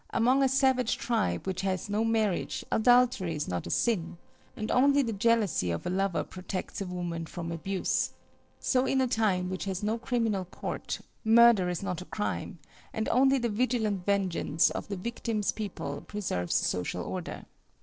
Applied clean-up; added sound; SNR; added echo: neural separator model SepFormer DNS4.